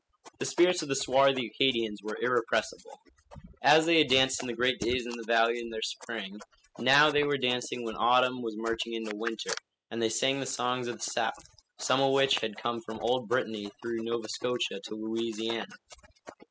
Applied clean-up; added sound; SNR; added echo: classical method spectral subtraction.